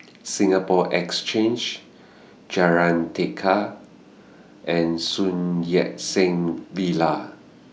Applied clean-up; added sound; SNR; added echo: none; none; none; none.